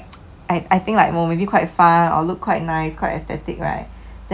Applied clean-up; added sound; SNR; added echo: none; none; none; none.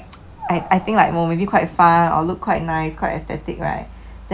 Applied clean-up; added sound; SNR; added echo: none; Animal + Wind; 17 dB; none.